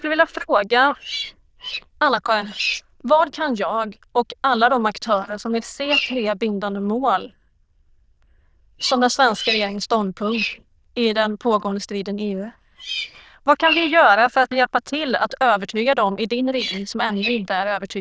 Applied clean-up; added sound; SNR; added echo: neural diffusion model UNIVERSE++.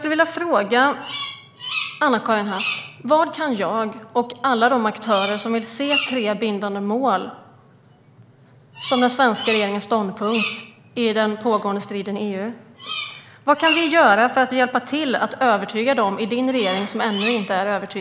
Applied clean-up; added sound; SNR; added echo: none; Bird vocalization, bird call, bird song; 11 dB; none.